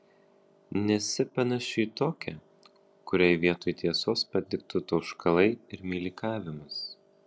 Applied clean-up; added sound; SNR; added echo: none; none; none; none.